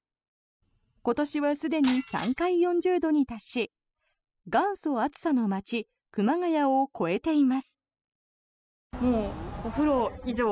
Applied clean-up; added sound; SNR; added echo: classical method spectral subtraction.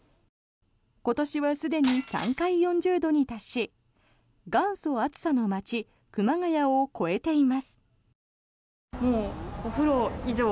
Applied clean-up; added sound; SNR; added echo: none; Shatter; 16 dB; none.